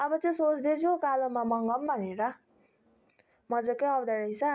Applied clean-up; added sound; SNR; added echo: none; none; none; none.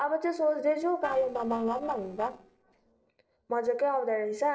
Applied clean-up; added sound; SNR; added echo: neural separator model SepFormer DNS4.